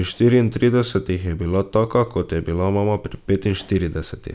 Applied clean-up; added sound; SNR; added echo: none; none; none; none.